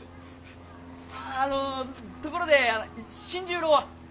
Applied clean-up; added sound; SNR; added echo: none; Fixed-wing aircraft, airplane; 17 dB; none.